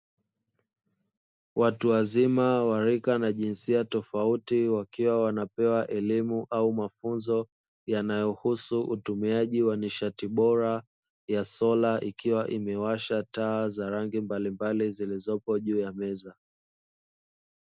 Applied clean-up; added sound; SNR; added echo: none; none; none; none.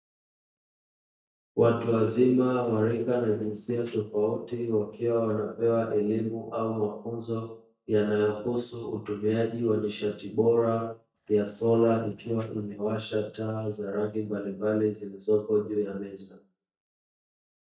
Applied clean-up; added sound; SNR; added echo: neural mask model DeepFilterNet 3.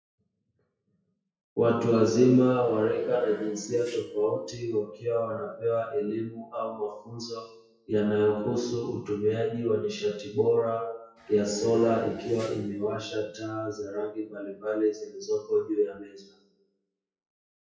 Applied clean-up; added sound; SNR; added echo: classical method WPE with log-MMSE.